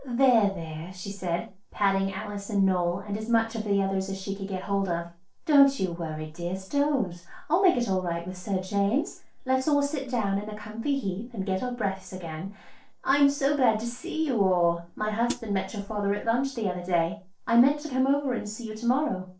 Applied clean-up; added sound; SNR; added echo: neural separator model SepFormer DNS4.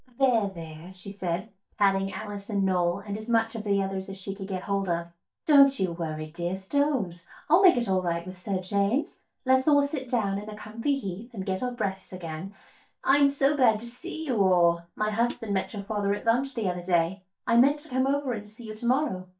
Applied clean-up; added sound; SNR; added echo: neural mask model DeepFilterNet 3.